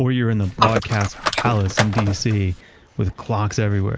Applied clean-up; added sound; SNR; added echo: neural mask model Resemble Enhance denoiser.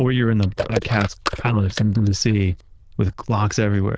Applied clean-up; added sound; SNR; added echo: neural diffusion model UNIVERSE++.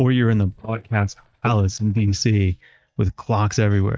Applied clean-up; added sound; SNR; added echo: neural mask model DeepFilterNet 3.